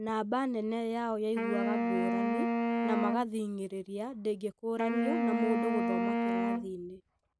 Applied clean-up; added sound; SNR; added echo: none; Wind instrument, woodwind instrument; -2 dB; none.